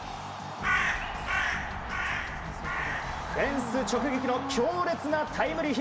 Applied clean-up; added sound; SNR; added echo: none; Crow; 1 dB; none.